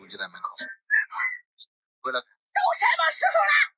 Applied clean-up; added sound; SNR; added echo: neural mask model Resemble Enhance denoiser.